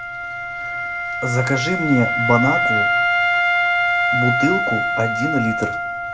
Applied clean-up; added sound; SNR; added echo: none; Wind instrument, woodwind instrument; -3 dB; reverberation time 0.4 s.